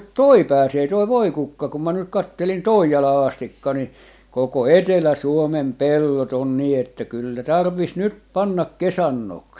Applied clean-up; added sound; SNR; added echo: none; none; none; none.